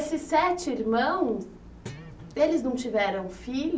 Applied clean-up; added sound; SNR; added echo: none; Guitar; 18 dB; none.